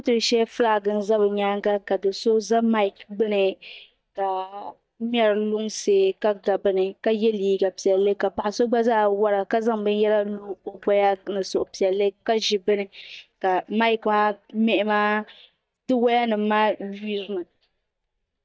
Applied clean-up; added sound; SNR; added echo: neural mask model DeepFilterNet 3.